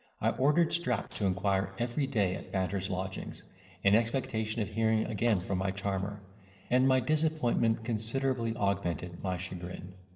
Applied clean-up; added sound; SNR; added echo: neural separator model SepFormer DNS4.